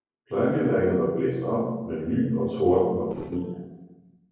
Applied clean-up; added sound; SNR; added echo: neural separator model SepFormer DNS4.